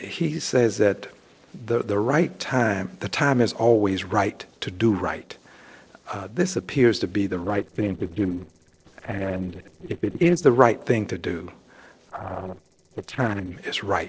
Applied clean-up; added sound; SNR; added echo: neural separator model SepFormer DNS4.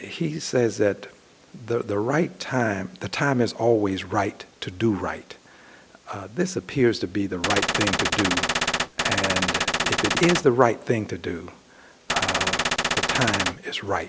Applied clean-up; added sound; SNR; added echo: none; Gunshot, gunfire; -1 dB; none.